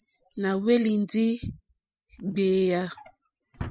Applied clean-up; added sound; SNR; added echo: classical method spectral subtraction.